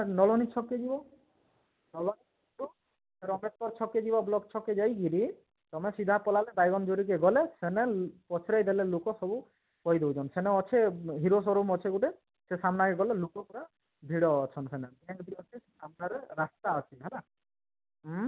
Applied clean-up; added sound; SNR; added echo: none; none; none; none.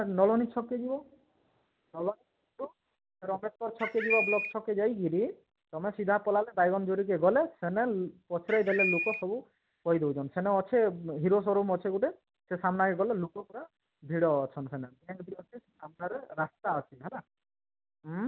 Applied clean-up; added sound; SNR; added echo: none; Bird; 1 dB; none.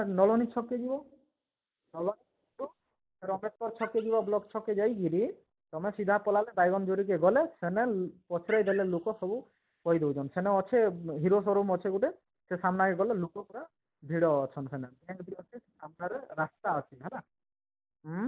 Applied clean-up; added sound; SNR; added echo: neural mask model Resemble Enhance denoiser.